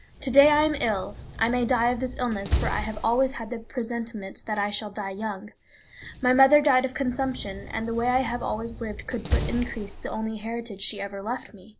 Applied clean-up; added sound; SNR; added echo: none; Slam; 9 dB; none.